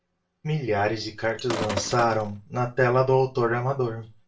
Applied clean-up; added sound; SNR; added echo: none; Sink (filling or washing); 9 dB; reverberation time 0.2 s.